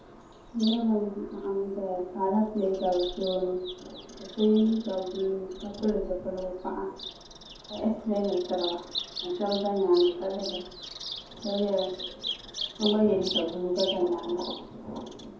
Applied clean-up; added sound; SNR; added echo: none; Bird vocalization, bird call, bird song; 11 dB; reverberation time 0.6 s.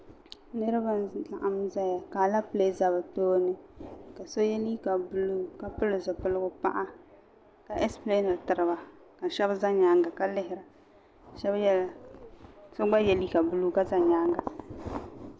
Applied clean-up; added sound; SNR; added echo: none; none; none; none.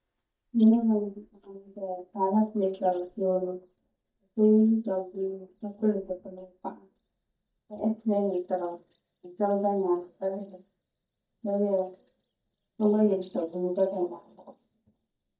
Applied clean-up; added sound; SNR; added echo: neural mask model DeepFilterNet 3.